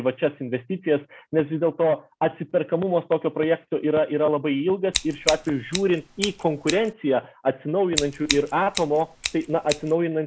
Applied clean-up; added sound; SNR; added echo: none; Scissors; 8 dB; none.